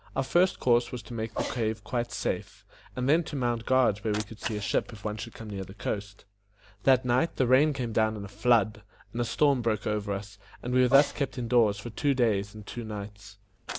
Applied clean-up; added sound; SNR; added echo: none; Cat; 17 dB; none.